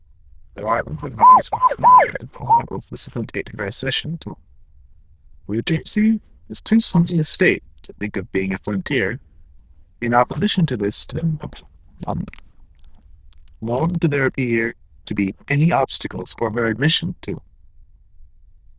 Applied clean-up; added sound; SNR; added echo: neural diffusion model UNIVERSE++.